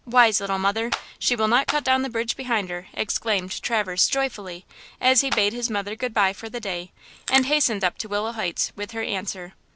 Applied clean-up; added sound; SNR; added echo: none; Clapping + Crackle; 8 dB; none.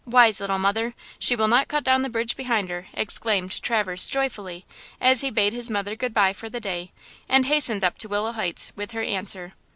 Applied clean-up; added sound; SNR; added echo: none; none; none; none.